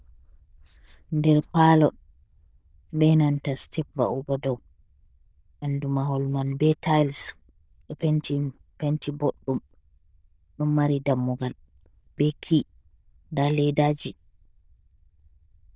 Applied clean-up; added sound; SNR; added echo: neural diffusion model UNIVERSE++.